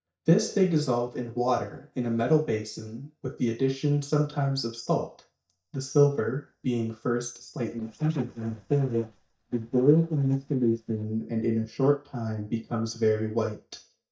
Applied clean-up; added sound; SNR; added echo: neural mask model DeepFilterNet 3.